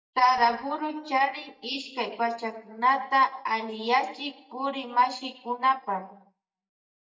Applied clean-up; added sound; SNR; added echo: neural mask model DeepFilterNet 3.